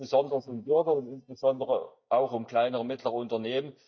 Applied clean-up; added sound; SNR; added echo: neural mask model DeepFilterNet 3.